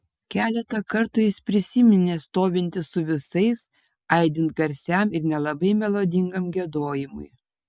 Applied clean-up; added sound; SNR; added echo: none; none; none; none.